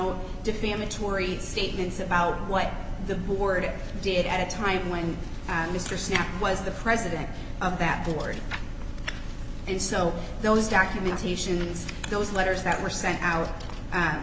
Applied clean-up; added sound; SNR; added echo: none; none; none; none.